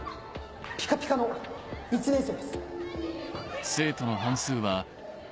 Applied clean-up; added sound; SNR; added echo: none; none; none; none.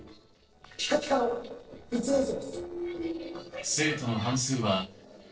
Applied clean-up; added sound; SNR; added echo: neural separator model SepFormer DNS4.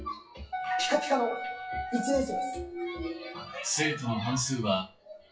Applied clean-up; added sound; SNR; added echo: classical method WPE with log-MMSE.